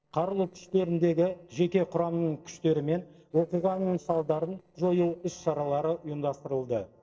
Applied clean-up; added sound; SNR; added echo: neural separator model SepFormer DNS4.